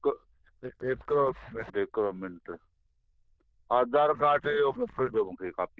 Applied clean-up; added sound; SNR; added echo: neural diffusion model UNIVERSE++.